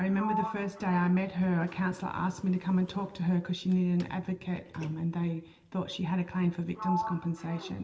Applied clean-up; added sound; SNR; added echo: none; Sliding door; 12 dB; reverberation time 0.8 s.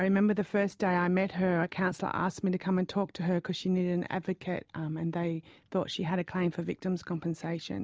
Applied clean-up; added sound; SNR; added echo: none; none; none; none.